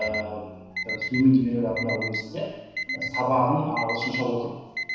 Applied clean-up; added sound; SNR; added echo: none; Alarm; 8 dB; reverberation time 1.0 s.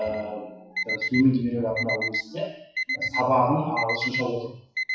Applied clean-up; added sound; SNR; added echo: classical method WPE with log-MMSE.